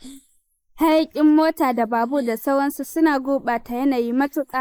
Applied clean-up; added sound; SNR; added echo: neural mask model Resemble Enhance denoiser.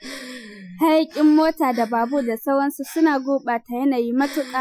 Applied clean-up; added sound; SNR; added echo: classical method Wiener filter.